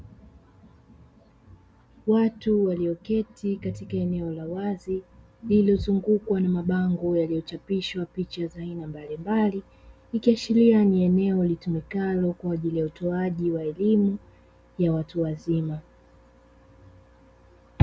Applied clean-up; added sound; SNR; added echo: none; none; none; none.